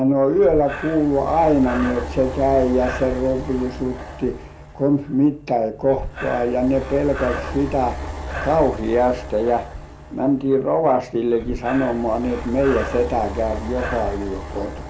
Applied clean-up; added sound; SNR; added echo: none; Breathing; 10 dB; none.